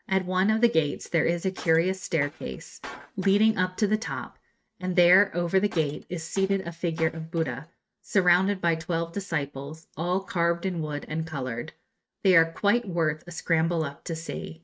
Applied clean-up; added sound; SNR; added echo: neural mask model RNNoise.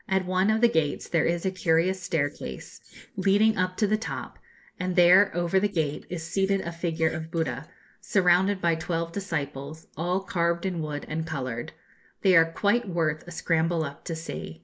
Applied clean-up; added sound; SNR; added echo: neural mask model Resemble Enhance denoiser.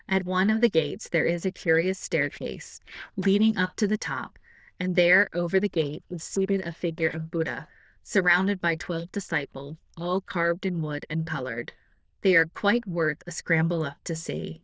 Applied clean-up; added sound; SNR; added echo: neural diffusion model UNIVERSE++.